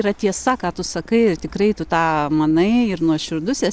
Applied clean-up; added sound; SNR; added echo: none; none; none; none.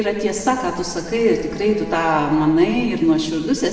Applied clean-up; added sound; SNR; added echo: none; Bowed string instrument; 20 dB; reverberation time 1.9 s.